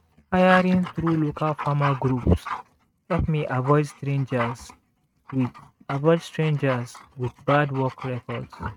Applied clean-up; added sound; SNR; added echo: neural mask model RNNoise.